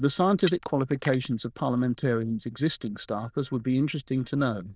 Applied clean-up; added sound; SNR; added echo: neural diffusion model UNIVERSE++.